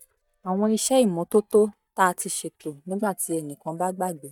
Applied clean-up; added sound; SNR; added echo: neural mask model DeepFilterNet 3.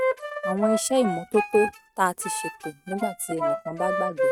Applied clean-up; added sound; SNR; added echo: neural mask model RNNoise.